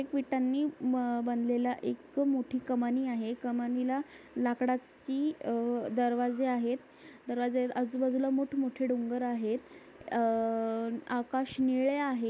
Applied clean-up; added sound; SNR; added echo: none; none; none; none.